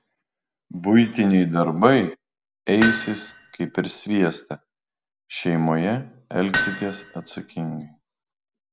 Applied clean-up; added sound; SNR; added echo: none; Hammer; 7 dB; none.